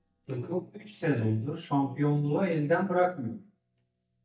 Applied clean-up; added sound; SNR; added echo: neural mask model DeepFilterNet 3.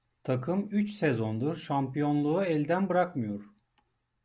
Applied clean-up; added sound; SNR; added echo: none; none; none; none.